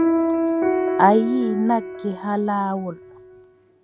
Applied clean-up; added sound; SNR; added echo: none; Piano; 1 dB; none.